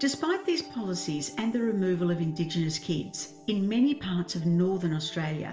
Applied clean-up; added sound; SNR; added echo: none; none; none; reverberation time 1.7 s.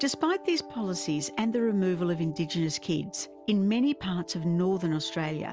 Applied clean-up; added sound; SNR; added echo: none; none; none; none.